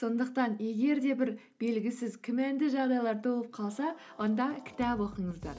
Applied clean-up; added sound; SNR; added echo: none; none; none; none.